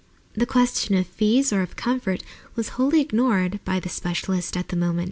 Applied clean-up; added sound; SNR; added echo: none; none; none; none.